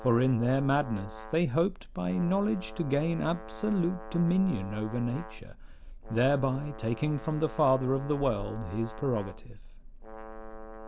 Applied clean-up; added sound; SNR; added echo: none; Brass instrument; 16 dB; none.